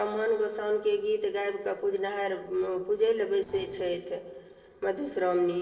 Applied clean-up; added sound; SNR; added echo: neural separator model SepFormer DNS4.